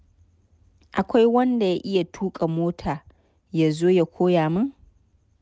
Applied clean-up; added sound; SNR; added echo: none; none; none; none.